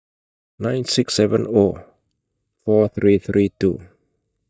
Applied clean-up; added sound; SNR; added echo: neural mask model DeepFilterNet 3.